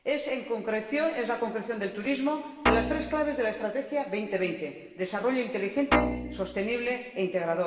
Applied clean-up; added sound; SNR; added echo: none; Guitar; 0 dB; reverberation time 1.4 s.